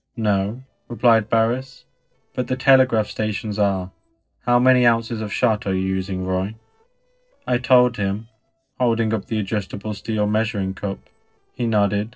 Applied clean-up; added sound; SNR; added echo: neural separator model SepFormer DNS4.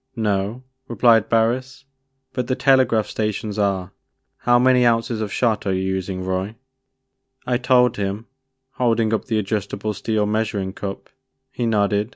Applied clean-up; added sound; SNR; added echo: none; none; none; none.